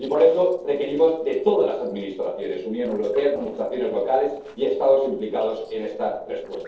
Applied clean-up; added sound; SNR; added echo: neural separator model SepFormer DNS4.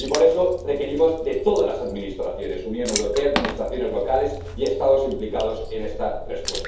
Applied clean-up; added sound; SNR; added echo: none; Water / Splash, splatter; 10 dB; reverberation time 0.7 s.